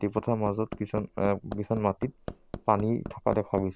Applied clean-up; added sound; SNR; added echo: none; Hammer; 13 dB; none.